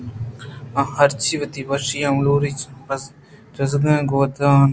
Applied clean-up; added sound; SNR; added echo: none; none; none; none.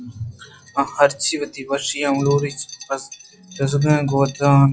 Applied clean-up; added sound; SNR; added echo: classical method log-MMSE.